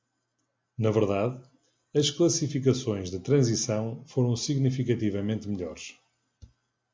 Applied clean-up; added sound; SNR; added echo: none; none; none; none.